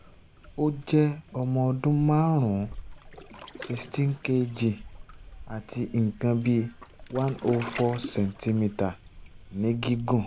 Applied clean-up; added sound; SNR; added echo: none; Waves, surf; 17 dB; none.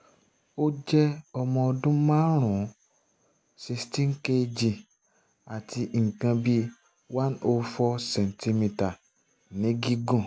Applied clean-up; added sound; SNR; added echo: none; none; none; none.